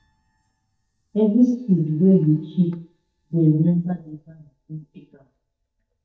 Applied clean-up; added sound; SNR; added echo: neural mask model DeepFilterNet 3.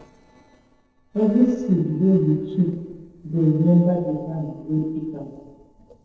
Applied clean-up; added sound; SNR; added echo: neural separator model SepFormer DNS4.